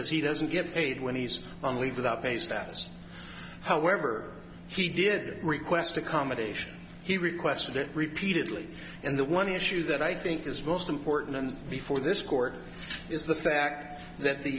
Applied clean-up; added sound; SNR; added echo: none; none; none; none.